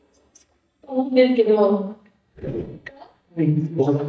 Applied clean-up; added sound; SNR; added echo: neural mask model DeepFilterNet 3.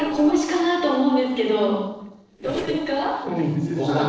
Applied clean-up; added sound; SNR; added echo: neural separator model SepFormer DNS4.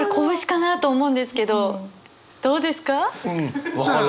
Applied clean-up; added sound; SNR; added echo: none; none; none; none.